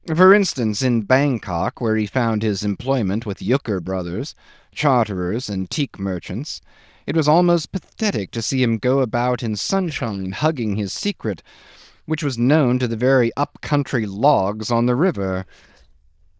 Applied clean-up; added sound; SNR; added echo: neural diffusion model UNIVERSE++.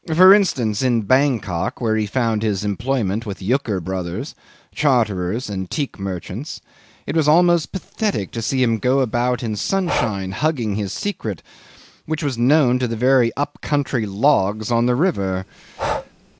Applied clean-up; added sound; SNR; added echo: none; Breathing; 12 dB; none.